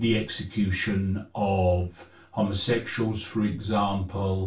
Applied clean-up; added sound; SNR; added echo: none; none; none; reverberation time 0.2 s.